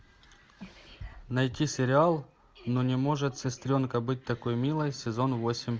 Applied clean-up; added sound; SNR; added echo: none; none; none; none.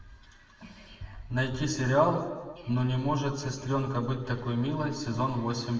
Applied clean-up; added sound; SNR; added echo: none; none; none; reverberation time 1.2 s.